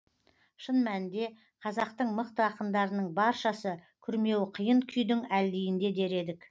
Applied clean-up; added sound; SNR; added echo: none; none; none; none.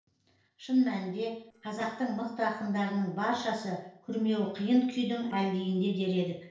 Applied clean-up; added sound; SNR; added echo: neural separator model SepFormer DNS4.